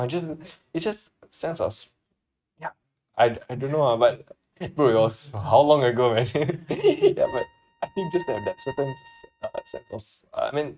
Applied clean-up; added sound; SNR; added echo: neural mask model RNNoise.